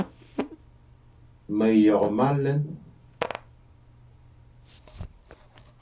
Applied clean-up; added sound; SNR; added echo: none; Fart; 12 dB; reverberation time 0.3 s.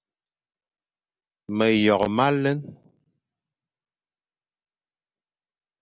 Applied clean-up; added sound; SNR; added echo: none; none; none; none.